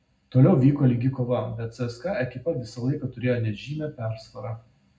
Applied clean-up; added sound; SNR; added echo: none; none; none; reverberation time 0.3 s.